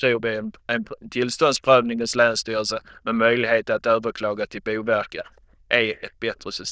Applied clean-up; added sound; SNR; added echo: neural diffusion model UNIVERSE++.